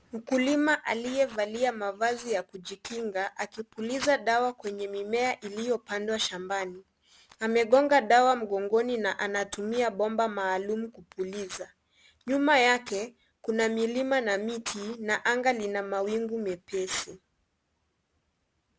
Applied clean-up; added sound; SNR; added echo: none; none; none; none.